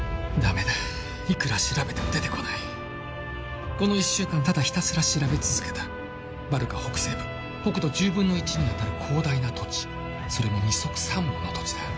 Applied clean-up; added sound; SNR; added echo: none; none; none; none.